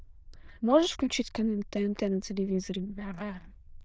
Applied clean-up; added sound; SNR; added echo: neural diffusion model UNIVERSE++.